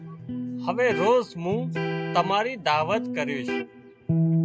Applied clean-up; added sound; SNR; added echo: none; Electric guitar; 2 dB; none.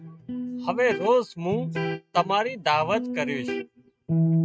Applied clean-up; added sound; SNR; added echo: neural mask model RNNoise.